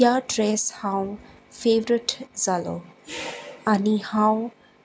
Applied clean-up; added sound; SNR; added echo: none; none; none; none.